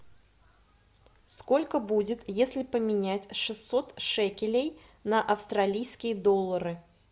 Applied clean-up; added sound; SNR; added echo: none; none; none; none.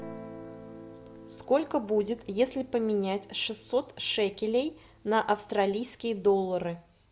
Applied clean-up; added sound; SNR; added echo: none; Guitar; 20 dB; none.